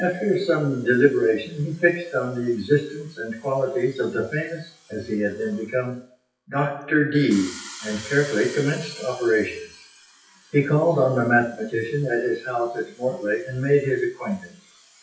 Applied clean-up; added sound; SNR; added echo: classical method WPE with log-MMSE.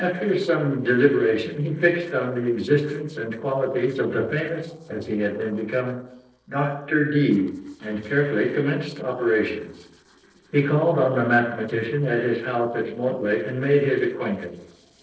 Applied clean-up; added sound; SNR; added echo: neural separator model SepFormer DNS4.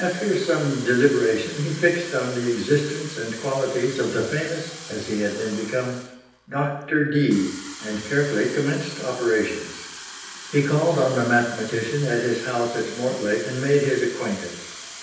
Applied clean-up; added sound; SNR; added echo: none; Fill (with liquid) / Water tap, faucet; 15 dB; reverberation time 0.9 s.